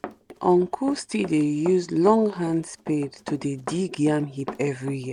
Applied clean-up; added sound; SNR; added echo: none; Run; 16 dB; none.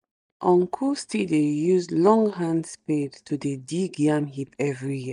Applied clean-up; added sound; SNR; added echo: neural mask model DeepFilterNet 3.